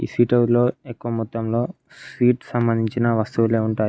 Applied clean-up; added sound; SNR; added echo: none; none; none; none.